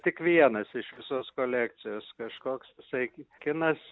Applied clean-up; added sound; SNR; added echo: none; none; none; none.